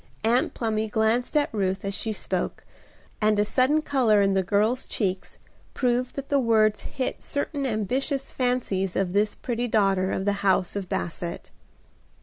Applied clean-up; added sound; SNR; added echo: none; none; none; none.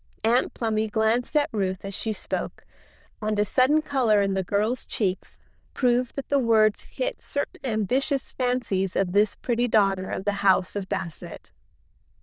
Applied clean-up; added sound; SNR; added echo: neural diffusion model UNIVERSE++.